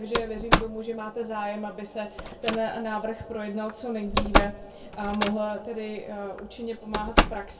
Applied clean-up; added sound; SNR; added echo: none; Slam; -2 dB; reverberation time 0.2 s.